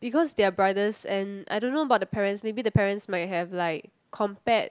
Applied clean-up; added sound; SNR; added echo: none; none; none; none.